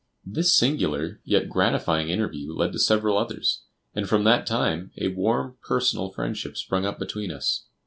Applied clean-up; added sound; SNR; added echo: none; none; none; none.